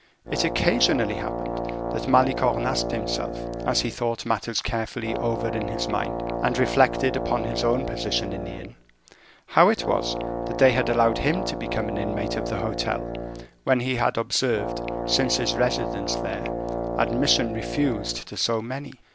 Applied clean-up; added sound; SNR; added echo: none; Brass instrument; 4 dB; none.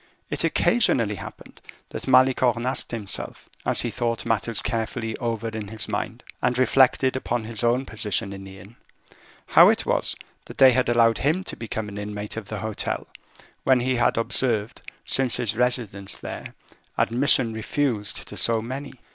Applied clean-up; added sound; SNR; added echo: none; none; none; none.